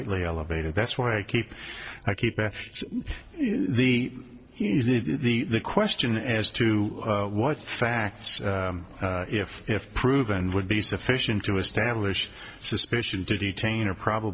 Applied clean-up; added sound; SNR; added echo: neural separator model SepFormer DNS4.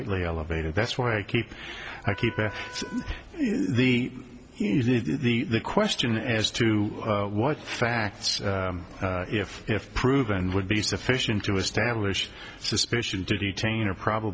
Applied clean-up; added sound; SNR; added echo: none; Wind instrument, woodwind instrument; 19 dB; none.